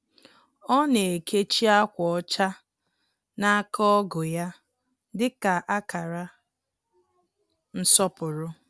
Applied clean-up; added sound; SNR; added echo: none; none; none; none.